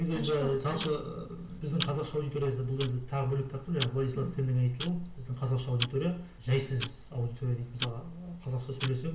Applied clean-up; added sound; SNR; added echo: none; Tick-tock; 9 dB; reverberation time 0.4 s.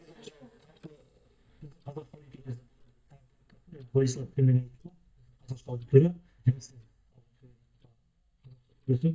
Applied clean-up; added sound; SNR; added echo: neural mask model DeepFilterNet 3.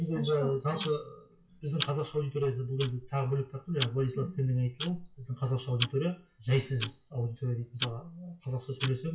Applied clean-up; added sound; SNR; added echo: classical method WPE with log-MMSE.